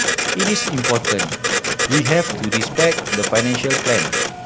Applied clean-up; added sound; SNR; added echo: none; Printer; -1 dB; none.